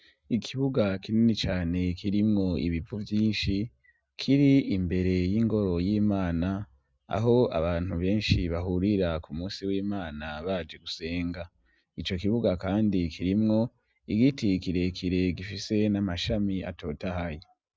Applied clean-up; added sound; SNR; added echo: none; none; none; none.